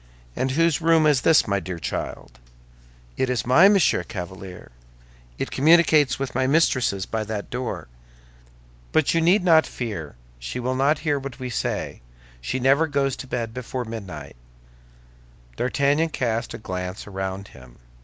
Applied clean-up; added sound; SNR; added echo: none; none; none; none.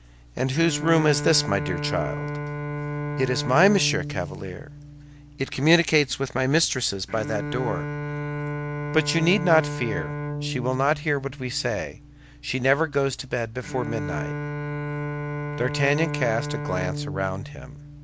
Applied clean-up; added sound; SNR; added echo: none; Bowed string instrument; 6 dB; none.